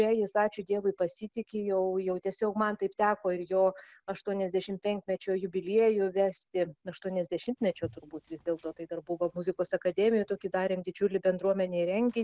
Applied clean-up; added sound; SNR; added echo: none; none; none; none.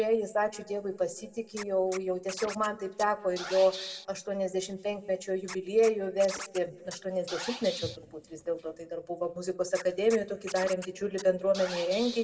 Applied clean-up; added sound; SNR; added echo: none; Scratching (performance technique); 13 dB; reverberation time 1.7 s.